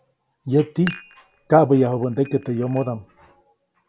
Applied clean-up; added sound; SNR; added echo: none; Dishes, pots, and pans; 19 dB; none.